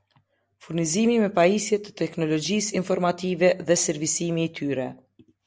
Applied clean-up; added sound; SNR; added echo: none; none; none; none.